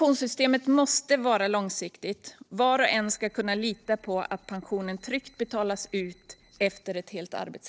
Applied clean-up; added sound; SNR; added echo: neural separator model SepFormer DNS4.